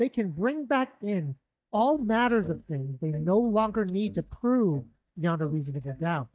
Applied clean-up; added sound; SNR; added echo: neural mask model DeepFilterNet 3.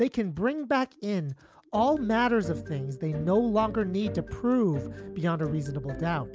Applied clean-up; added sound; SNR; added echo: none; none; none; none.